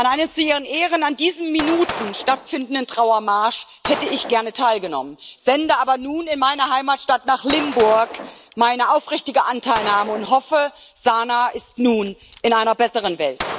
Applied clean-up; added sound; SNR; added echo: none; Gunshot, gunfire; 14 dB; none.